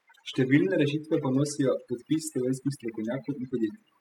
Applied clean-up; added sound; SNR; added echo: classical method spectral subtraction.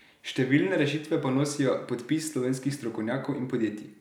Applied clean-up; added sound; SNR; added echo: none; none; none; none.